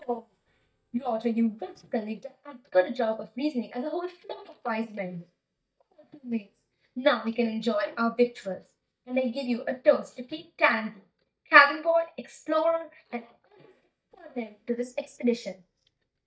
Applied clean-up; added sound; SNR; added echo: neural mask model DeepFilterNet 3.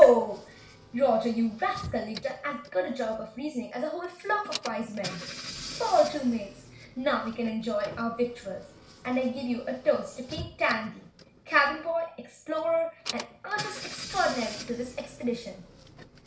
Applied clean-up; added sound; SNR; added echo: none; Engine / Car; 15 dB; reverberation time 0.5 s.